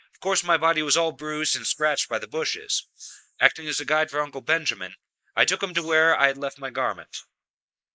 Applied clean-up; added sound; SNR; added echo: neural mask model Resemble Enhance denoiser.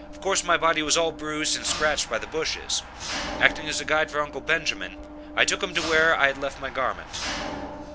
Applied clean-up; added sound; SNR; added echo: none; Mechanisms; 10 dB; none.